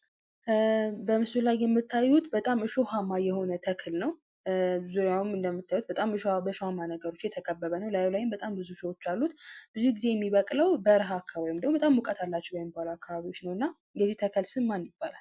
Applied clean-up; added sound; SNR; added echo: none; none; none; none.